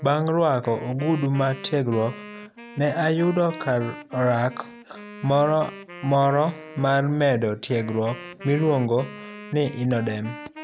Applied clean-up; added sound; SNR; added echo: none; Wind instrument, woodwind instrument; 17 dB; none.